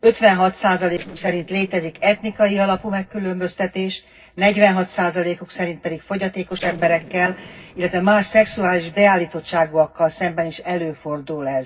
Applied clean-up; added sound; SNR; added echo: neural separator model SepFormer DNS4.